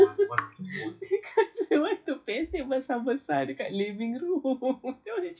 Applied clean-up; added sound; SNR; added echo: classical method WPE with log-MMSE.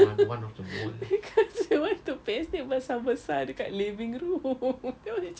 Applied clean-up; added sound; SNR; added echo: none; none; none; none.